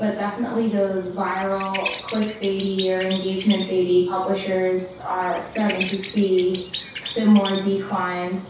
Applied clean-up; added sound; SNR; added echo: none; Bird vocalization, bird call, bird song; 5 dB; reverberation time 0.7 s.